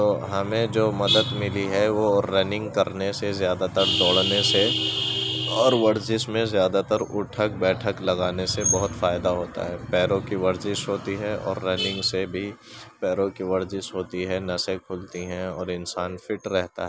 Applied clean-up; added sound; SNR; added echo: none; none; none; none.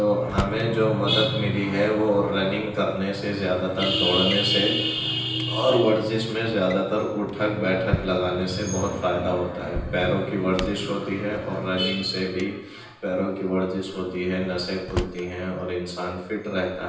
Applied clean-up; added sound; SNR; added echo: none; Drawer open or close; 14 dB; reverberation time 0.9 s.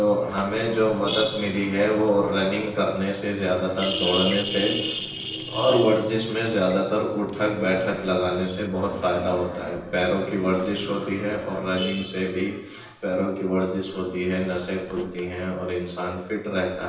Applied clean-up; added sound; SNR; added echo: neural separator model SepFormer DNS4.